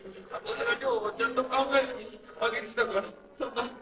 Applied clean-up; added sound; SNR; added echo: neural separator model SepFormer DNS4.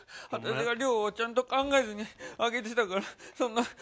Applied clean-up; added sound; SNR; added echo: none; none; none; none.